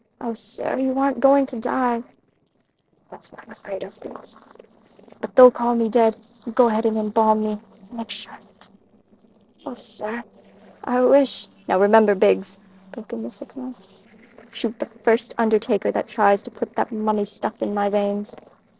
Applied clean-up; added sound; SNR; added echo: neural separator model SepFormer DNS4.